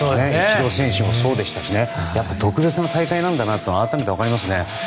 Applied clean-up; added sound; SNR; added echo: none; Wind instrument, woodwind instrument; 14 dB; none.